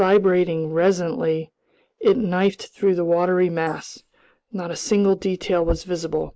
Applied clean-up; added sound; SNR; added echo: neural mask model Resemble Enhance denoiser.